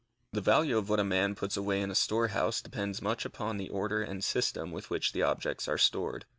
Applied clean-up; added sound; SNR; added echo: none; none; none; none.